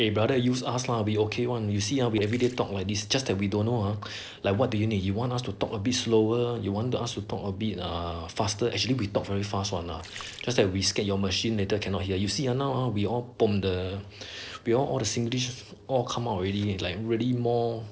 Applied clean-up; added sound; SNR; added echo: neural separator model SepFormer DNS4.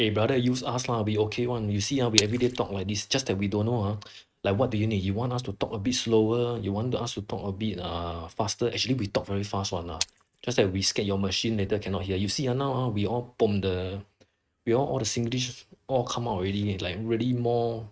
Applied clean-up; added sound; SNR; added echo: neural mask model RNNoise.